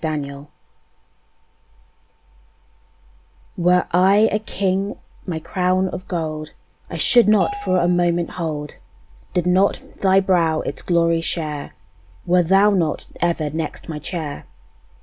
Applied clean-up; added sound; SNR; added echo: none; Bell; 10 dB; none.